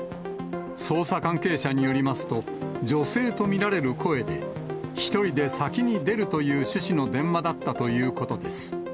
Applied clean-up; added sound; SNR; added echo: none; Piano; 14 dB; none.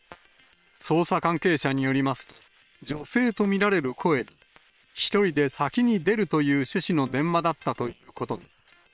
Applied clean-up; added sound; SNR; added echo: neural separator model SepFormer WHAM!.